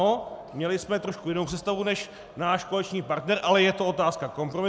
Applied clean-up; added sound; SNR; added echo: none; none; none; none.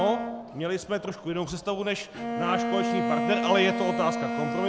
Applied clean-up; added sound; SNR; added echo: none; Bowed string instrument; 2 dB; none.